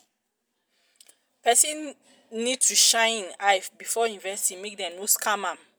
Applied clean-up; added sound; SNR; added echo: none; none; none; none.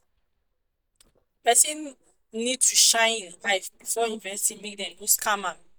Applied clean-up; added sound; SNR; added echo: neural mask model DeepFilterNet 3.